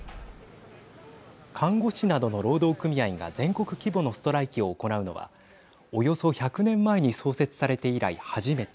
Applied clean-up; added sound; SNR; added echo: none; none; none; none.